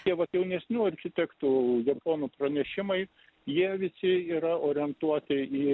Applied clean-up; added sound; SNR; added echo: none; none; none; none.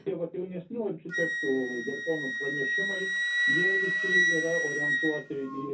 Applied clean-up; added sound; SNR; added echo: none; Wind instrument, woodwind instrument; -3 dB; reverberation time 0.3 s.